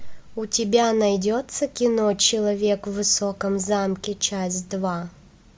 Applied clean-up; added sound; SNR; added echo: none; none; none; none.